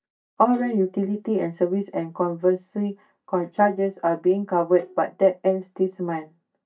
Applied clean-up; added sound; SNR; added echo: neural mask model DeepFilterNet 3.